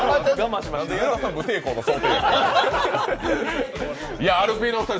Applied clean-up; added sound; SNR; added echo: none; none; none; none.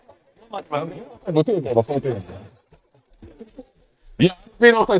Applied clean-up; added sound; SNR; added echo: neural mask model DeepFilterNet 3.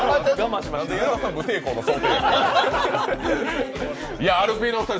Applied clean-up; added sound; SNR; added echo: none; Electric guitar; 16 dB; none.